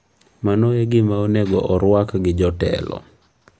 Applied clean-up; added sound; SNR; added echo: none; none; none; none.